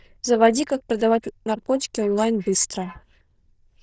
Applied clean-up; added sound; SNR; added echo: neural diffusion model UNIVERSE++.